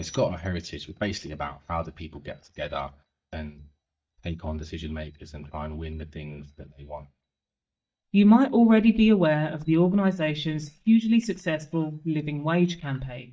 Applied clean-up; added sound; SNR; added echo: neural mask model DeepFilterNet 3.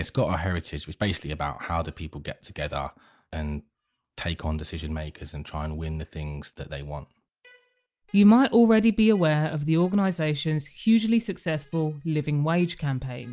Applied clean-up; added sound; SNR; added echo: none; none; none; none.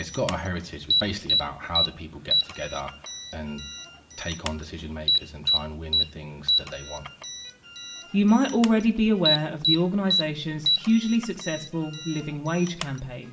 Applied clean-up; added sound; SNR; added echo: none; Alarm; 2 dB; reverberation time 0.8 s.